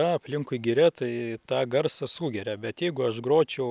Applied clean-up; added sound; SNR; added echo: none; none; none; none.